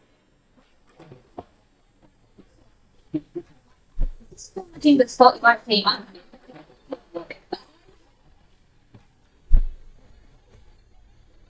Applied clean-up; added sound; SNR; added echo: neural mask model DeepFilterNet 3.